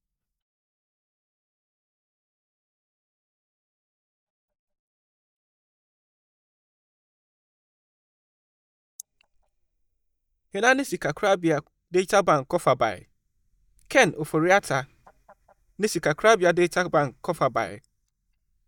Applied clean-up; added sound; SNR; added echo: neural mask model DeepFilterNet 3.